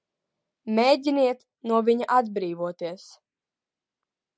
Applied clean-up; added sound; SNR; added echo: none; none; none; none.